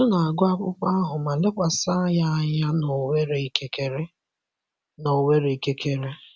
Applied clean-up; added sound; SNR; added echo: none; none; none; none.